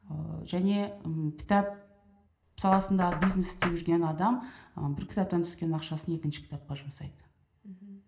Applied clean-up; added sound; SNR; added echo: none; Knock; 13 dB; reverberation time 0.9 s.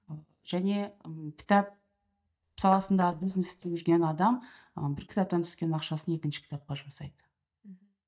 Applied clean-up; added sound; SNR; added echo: neural mask model DeepFilterNet 3.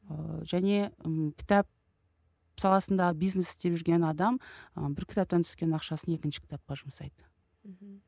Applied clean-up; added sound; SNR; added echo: none; none; none; none.